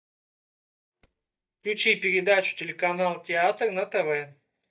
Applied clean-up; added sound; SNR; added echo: neural mask model DeepFilterNet 3.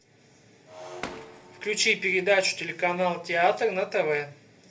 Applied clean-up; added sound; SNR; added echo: none; Shatter; 18 dB; reverberation time 0.3 s.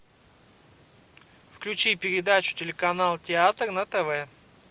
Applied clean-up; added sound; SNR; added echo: none; none; none; none.